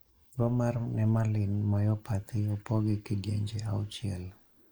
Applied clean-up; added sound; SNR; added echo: neural mask model Resemble Enhance denoiser.